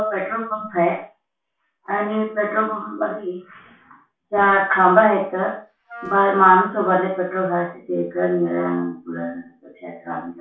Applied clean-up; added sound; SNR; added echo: none; Wind instrument, woodwind instrument; 18 dB; reverberation time 0.3 s.